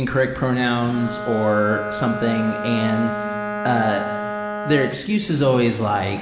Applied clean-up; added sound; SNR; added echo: none; Bowed string instrument; 7 dB; reverberation time 1.7 s.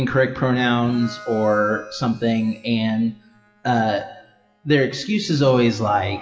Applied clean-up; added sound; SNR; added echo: classical method WPE with log-MMSE.